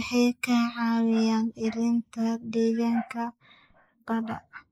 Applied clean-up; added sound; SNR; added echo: neural mask model Resemble Enhance denoiser.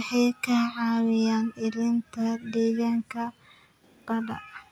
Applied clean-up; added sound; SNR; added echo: none; none; none; none.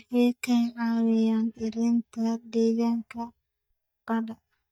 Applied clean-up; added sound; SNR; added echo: neural mask model DeepFilterNet 3.